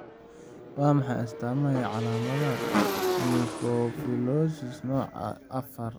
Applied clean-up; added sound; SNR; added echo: none; Motorcycle / Engine; 4 dB; none.